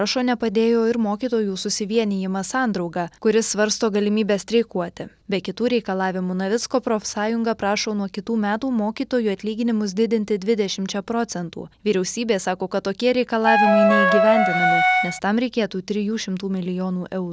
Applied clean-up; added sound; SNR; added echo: none; Wind instrument, woodwind instrument; -5 dB; none.